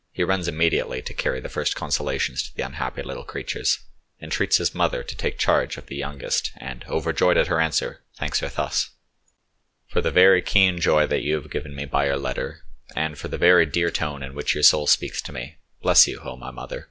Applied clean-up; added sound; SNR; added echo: none; none; none; none.